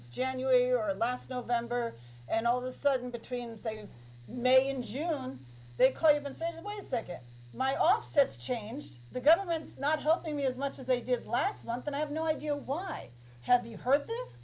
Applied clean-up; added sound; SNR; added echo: none; Mechanical fan; 19 dB; none.